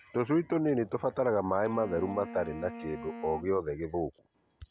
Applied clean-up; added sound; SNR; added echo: none; Wind instrument, woodwind instrument; 14 dB; none.